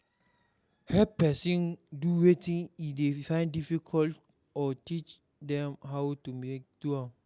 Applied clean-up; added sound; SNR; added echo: none; none; none; none.